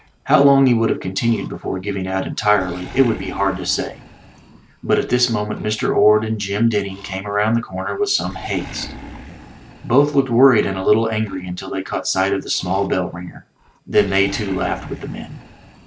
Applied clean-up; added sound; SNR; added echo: none; Animal; 19 dB; none.